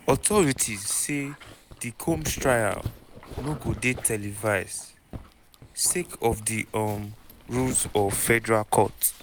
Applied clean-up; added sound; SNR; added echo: none; Dog; 16 dB; none.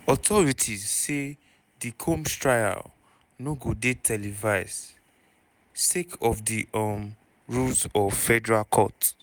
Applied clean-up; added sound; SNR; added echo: none; none; none; none.